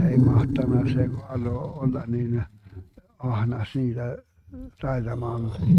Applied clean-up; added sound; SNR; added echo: neural mask model RNNoise.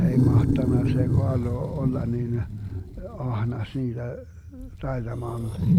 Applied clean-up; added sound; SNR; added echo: none; Wild animals; -3 dB; none.